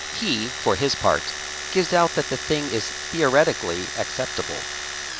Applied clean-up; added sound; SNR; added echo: none; Domestic sounds, home sounds; 7 dB; none.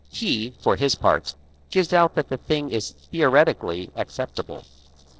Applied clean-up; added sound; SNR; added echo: neural separator model SepFormer DNS4.